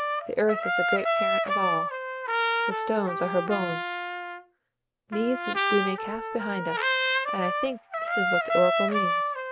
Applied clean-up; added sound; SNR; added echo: none; Trumpet; -2 dB; none.